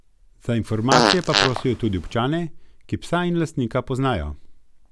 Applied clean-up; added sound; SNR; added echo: none; Fart; -2 dB; none.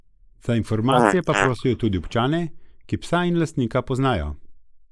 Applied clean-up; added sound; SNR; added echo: neural mask model Resemble Enhance denoiser.